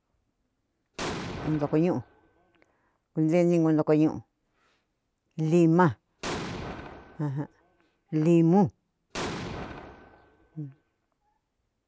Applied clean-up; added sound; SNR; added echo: none; Explosion; 11 dB; none.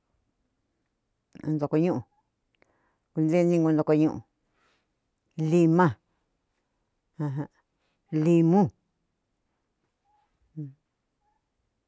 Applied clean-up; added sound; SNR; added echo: none; none; none; none.